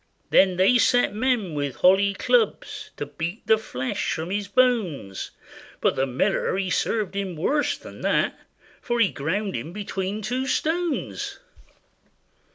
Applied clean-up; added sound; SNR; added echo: none; none; none; none.